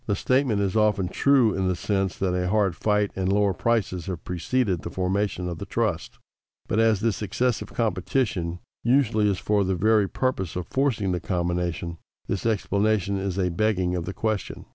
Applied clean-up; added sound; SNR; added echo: none; none; none; none.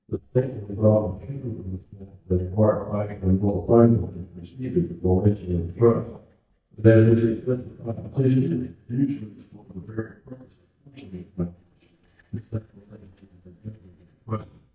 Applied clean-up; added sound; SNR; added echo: neural mask model DeepFilterNet 3.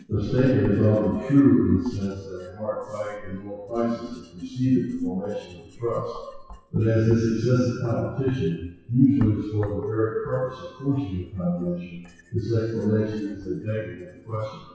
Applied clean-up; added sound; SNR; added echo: classical method WPE with log-MMSE.